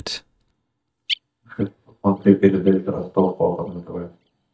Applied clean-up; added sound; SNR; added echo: neural mask model DeepFilterNet 3.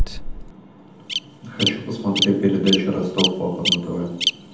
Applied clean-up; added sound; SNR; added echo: none; Bird vocalization, bird call, bird song; 2 dB; reverberation time 0.8 s.